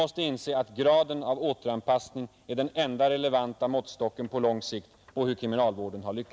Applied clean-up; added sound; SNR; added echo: none; none; none; none.